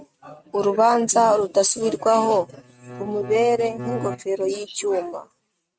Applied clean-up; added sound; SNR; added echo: neural mask model RNNoise.